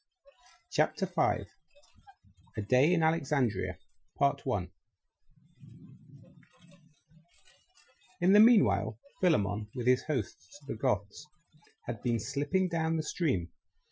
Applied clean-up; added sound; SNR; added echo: classical method Wiener filter.